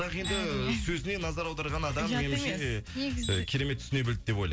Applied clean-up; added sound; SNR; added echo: none; Tools; 11 dB; none.